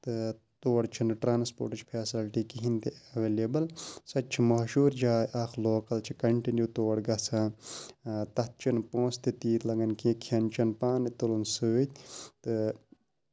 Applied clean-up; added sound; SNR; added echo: none; none; none; none.